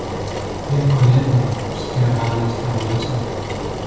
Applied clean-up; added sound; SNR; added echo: none; Engine; 5 dB; reverberation time 1.2 s.